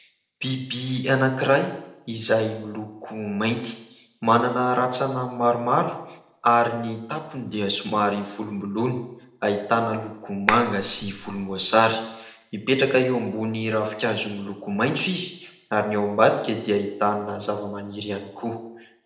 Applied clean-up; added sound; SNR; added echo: neural separator model SepFormer DNS4.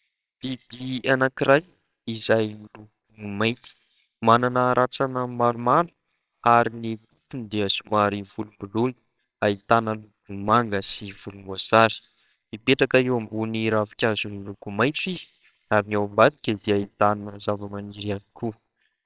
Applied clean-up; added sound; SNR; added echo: neural separator model SepFormer WHAMR!.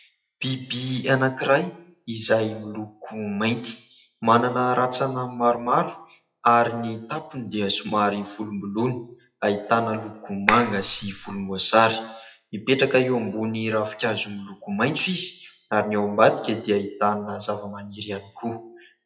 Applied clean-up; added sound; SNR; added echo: classical method WPE with log-MMSE.